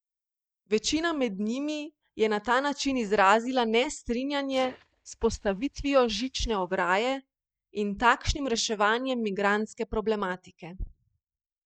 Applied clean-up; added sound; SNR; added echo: neural mask model DeepFilterNet 3.